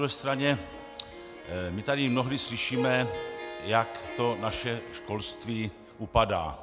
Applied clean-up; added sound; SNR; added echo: none; Harp; 11 dB; none.